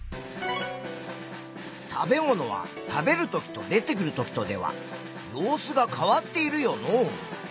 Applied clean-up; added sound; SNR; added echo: none; none; none; none.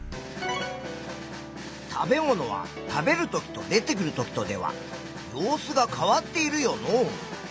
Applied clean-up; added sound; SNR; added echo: none; Bowed string instrument; 18 dB; none.